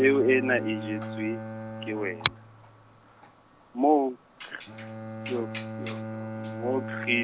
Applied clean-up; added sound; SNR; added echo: none; Bowed string instrument + Finger snapping; 8 dB; none.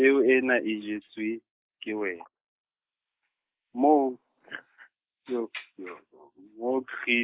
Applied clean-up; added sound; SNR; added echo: neural mask model Resemble Enhance denoiser.